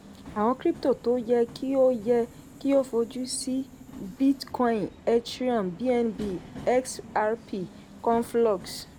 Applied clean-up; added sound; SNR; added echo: none; Subway, metro, underground; 18 dB; none.